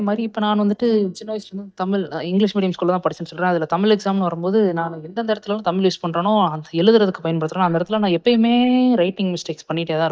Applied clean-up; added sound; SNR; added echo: neural mask model DeepFilterNet 3.